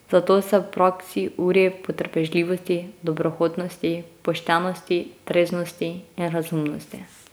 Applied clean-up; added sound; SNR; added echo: none; none; none; none.